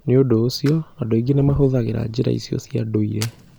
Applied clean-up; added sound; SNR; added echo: none; Fire; 18 dB; none.